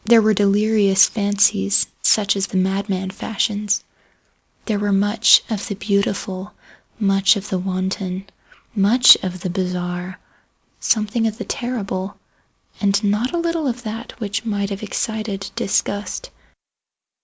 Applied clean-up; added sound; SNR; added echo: none; none; none; none.